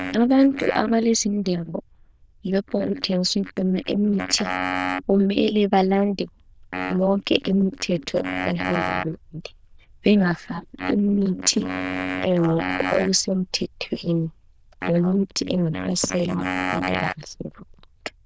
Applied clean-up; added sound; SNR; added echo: neural diffusion model UNIVERSE++.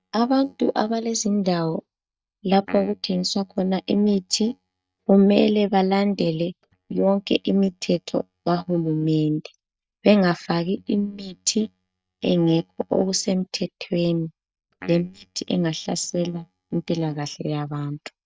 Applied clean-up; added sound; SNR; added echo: neural mask model DeepFilterNet 3.